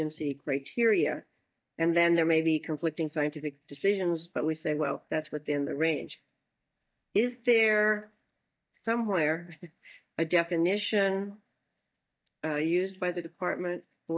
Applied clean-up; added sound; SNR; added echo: neural mask model DeepFilterNet 3.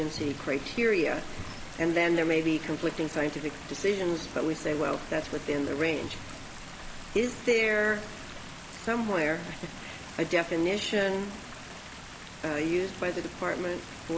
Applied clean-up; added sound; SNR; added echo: none; Stream; 15 dB; none.